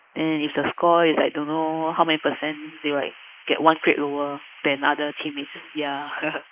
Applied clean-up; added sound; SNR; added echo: neural mask model Resemble Enhance denoiser.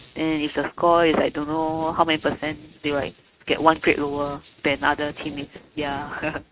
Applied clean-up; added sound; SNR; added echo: neural mask model RNNoise.